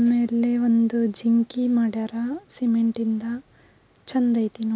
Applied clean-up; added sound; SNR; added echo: none; none; none; none.